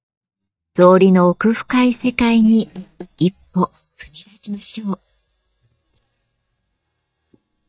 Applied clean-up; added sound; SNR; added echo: neural mask model DeepFilterNet 3.